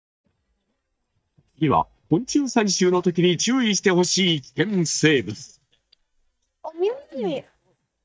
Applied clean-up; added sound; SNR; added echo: neural mask model DeepFilterNet 3.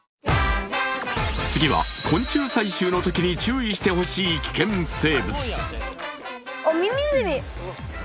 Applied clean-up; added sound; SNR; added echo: none; none; none; none.